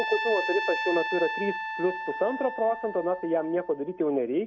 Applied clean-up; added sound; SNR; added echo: none; Trumpet; 6 dB; none.